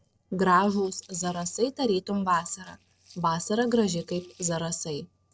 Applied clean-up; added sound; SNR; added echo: neural separator model SepFormer DNS4.